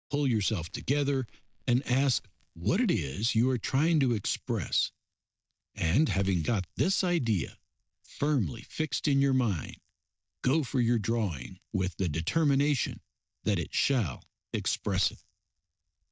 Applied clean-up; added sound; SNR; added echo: neural mask model DeepFilterNet 3.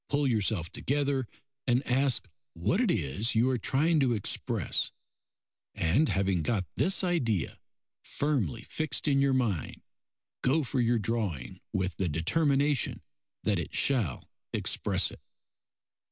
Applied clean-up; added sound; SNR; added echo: none; none; none; none.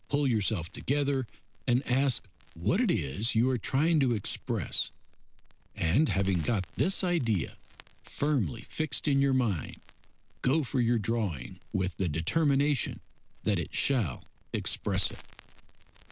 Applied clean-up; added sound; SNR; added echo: none; Crackle; 19 dB; none.